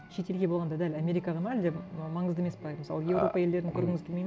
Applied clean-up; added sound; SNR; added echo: none; none; none; none.